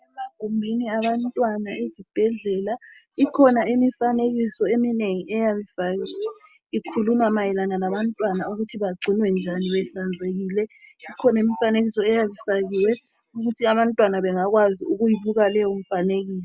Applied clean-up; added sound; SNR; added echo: none; none; none; none.